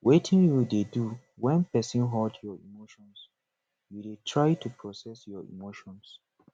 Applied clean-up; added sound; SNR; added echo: none; none; none; none.